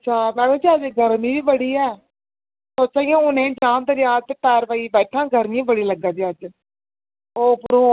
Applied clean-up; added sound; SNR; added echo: none; none; none; none.